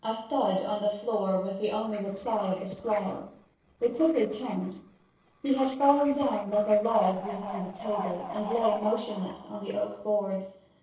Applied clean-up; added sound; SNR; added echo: neural separator model SepFormer DNS4.